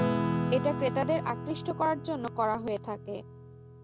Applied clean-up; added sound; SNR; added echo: none; Acoustic guitar / Strum; 2 dB; none.